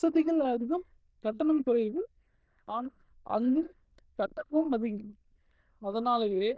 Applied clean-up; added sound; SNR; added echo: neural diffusion model UNIVERSE++.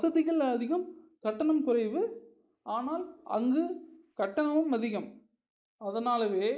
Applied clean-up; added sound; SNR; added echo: neural mask model Resemble Enhance denoiser.